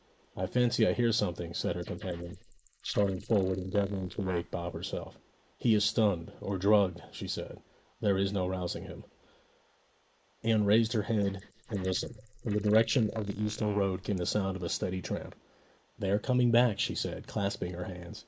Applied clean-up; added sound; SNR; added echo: neural mask model Resemble Enhance denoiser.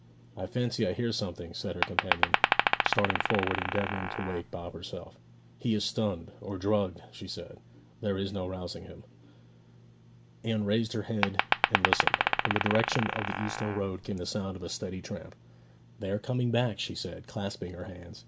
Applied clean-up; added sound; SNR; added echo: none; Glass; -4 dB; none.